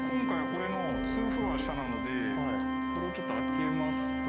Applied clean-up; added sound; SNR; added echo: none; Organ; -3 dB; none.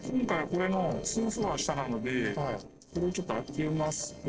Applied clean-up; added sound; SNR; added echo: neural separator model SepFormer DNS4.